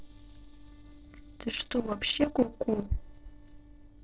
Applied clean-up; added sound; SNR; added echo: neural separator model SepFormer DNS4.